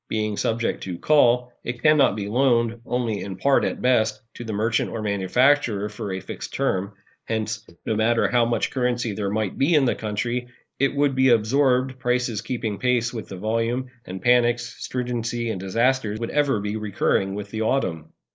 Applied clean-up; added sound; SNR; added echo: neural mask model Resemble Enhance denoiser.